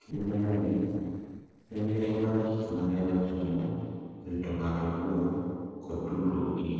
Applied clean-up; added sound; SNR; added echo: neural separator model SepFormer DNS4.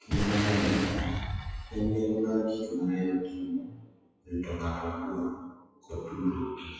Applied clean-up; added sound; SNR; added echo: classical method WPE with log-MMSE.